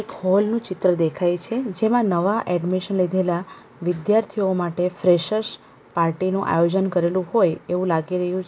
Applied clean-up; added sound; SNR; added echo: none; none; none; none.